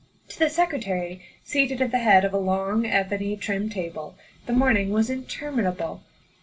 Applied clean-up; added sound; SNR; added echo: none; none; none; reverberation time 0.2 s.